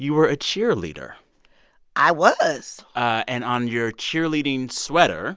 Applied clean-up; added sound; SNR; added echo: none; none; none; none.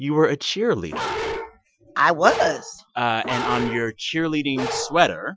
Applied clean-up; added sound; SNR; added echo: classical method Wiener filter.